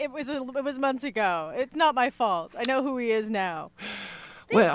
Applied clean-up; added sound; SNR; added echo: none; none; none; none.